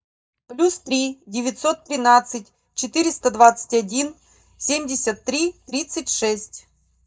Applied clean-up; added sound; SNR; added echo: neural mask model DeepFilterNet 3.